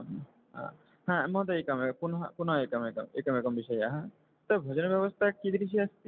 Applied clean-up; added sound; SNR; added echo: none; none; none; none.